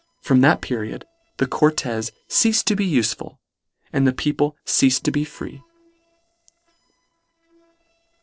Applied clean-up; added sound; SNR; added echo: neural separator model SepFormer DNS4.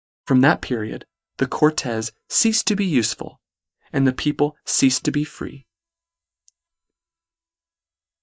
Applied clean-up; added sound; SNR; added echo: neural mask model DeepFilterNet 3.